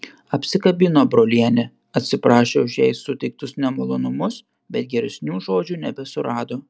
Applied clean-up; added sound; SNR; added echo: none; none; none; none.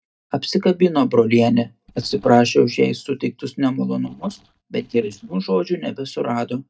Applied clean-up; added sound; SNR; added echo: neural mask model DeepFilterNet 3.